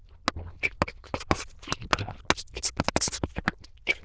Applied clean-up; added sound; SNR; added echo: neural diffusion model UNIVERSE++.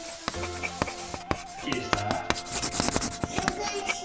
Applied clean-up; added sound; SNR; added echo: none; Writing; -3 dB; none.